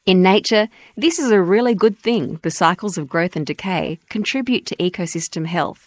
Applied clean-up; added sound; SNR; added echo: neural mask model Resemble Enhance denoiser.